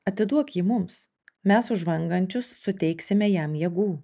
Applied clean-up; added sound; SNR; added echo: none; none; none; none.